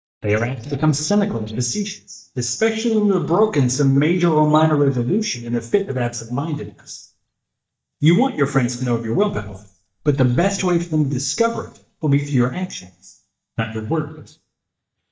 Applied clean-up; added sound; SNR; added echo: neural mask model DeepFilterNet 3.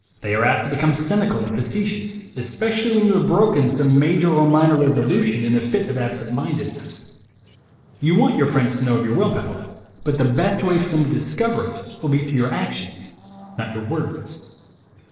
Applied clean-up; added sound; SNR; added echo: neural separator model SepFormer DNS4.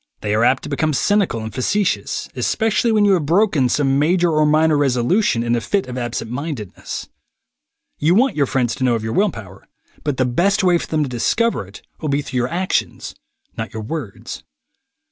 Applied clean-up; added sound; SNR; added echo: none; none; none; none.